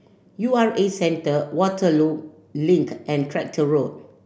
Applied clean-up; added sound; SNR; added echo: none; none; none; none.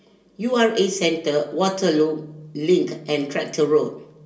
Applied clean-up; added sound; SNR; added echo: none; none; none; reverberation time 0.2 s.